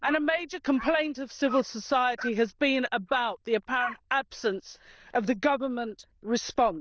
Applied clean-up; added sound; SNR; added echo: neural diffusion model UNIVERSE++.